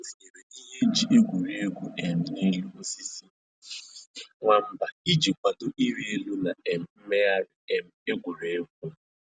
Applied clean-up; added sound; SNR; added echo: none; none; none; none.